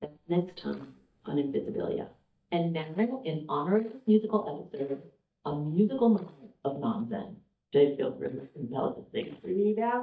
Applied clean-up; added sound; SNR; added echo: neural mask model DeepFilterNet 3.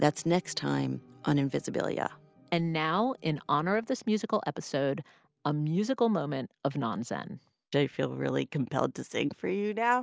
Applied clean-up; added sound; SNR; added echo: none; none; none; none.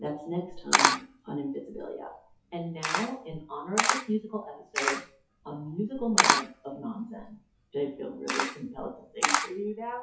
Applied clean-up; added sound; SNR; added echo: classical method WPE with log-MMSE.